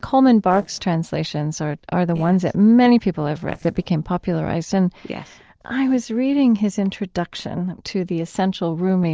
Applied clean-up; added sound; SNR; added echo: neural separator model SepFormer DNS4.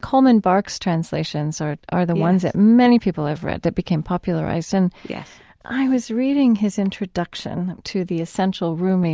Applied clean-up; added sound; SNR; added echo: none; none; none; none.